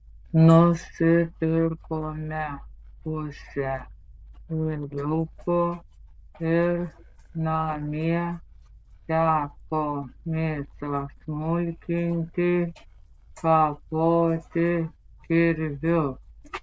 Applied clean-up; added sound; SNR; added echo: neural diffusion model UNIVERSE++.